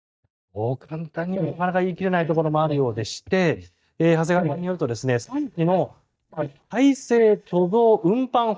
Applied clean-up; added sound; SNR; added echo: neural mask model DeepFilterNet 3.